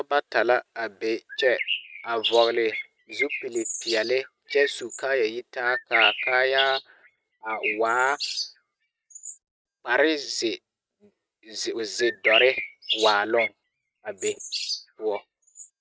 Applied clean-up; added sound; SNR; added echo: neural mask model RNNoise.